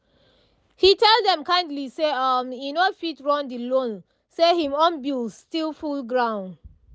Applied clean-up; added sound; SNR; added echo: none; none; none; none.